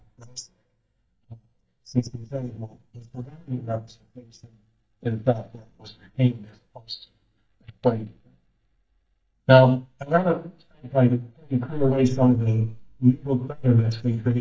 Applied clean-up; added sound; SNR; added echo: neural mask model DeepFilterNet 3.